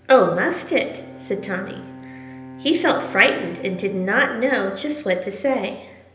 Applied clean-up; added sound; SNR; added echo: none; Bowed string instrument; 19 dB; reverberation time 0.8 s.